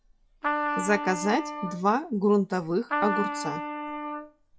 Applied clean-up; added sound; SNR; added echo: classical method log-MMSE.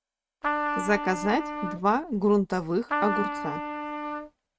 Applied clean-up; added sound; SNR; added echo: neural mask model RNNoise.